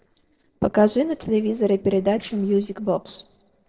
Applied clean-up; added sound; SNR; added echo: neural separator model SepFormer DNS4.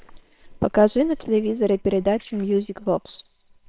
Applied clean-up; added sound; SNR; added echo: neural separator model SepFormer WHAMR!.